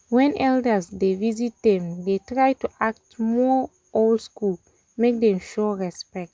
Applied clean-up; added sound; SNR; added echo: none; none; none; none.